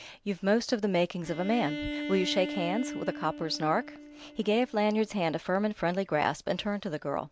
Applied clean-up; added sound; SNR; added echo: none; Bowed string instrument; 11 dB; none.